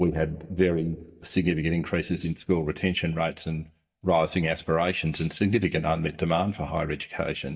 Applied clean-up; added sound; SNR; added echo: neural mask model DeepFilterNet 3.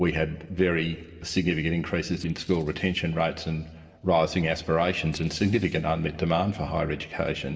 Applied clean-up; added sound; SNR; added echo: neural separator model SepFormer DNS4.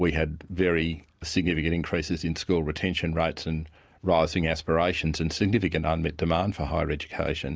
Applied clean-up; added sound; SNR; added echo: none; none; none; none.